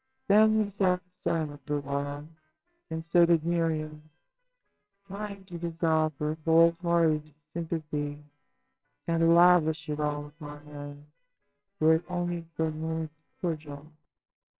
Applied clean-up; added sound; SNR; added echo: neural separator model SepFormer WHAMR!.